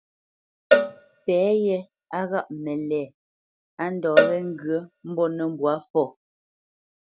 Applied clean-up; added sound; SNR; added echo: none; Cowbell; 1 dB; none.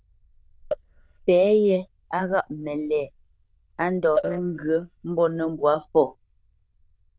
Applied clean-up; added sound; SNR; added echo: neural diffusion model UNIVERSE++.